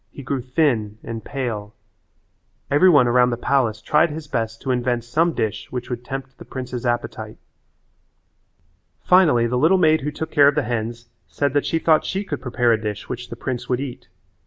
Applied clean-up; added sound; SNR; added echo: none; none; none; none.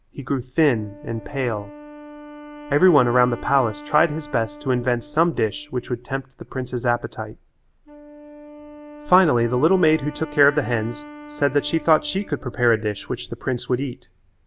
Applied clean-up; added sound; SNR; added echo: none; Wind instrument, woodwind instrument; 18 dB; none.